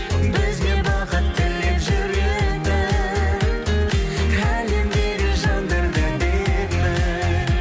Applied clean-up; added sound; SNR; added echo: none; none; none; none.